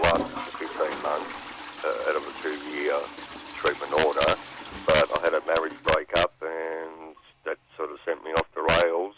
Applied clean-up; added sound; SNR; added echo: none; Toilet flush; 13 dB; none.